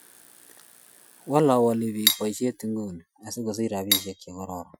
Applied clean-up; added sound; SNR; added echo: classical method Wiener filter.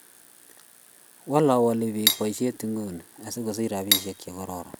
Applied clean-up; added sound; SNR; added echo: none; Cutlery, silverware; -1 dB; none.